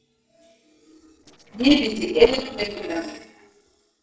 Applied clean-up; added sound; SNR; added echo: neural separator model SepFormer DNS4.